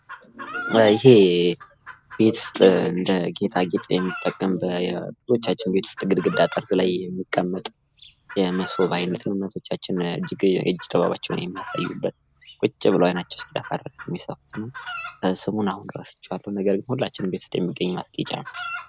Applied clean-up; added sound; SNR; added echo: none; Chicken, rooster; 17 dB; none.